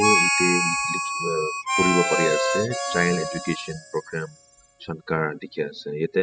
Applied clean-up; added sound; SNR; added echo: classical method spectral subtraction.